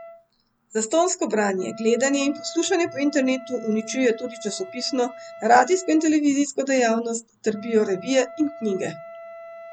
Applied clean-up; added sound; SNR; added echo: none; Wind instrument, woodwind instrument; 18 dB; none.